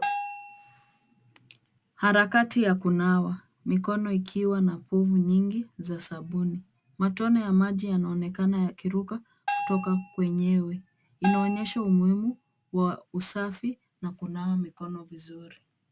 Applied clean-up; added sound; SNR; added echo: none; Bell; 9 dB; none.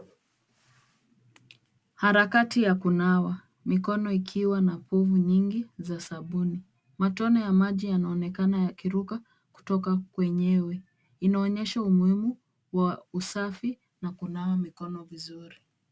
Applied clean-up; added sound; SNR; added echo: none; none; none; none.